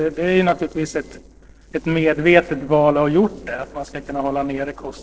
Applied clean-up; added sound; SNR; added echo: neural separator model SepFormer DNS4.